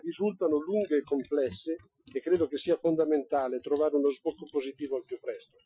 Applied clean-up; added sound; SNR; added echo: classical method Wiener filter.